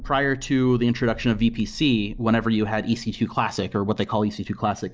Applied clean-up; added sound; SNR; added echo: none; Thunder; 18 dB; none.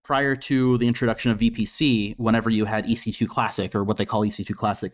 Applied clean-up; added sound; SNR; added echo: neural mask model RNNoise.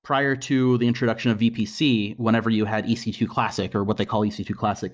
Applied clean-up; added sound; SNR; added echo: none; none; none; none.